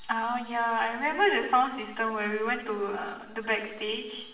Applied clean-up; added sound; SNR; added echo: none; none; none; reverberation time 0.8 s.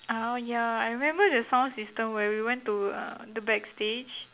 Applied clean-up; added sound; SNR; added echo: none; none; none; none.